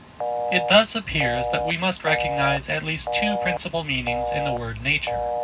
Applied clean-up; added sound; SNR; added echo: none; Telephone; 3 dB; reverberation time 0.4 s.